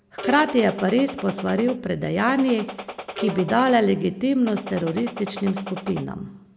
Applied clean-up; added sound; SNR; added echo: none; Bowed string instrument + Gunshot, gunfire; 12 dB; none.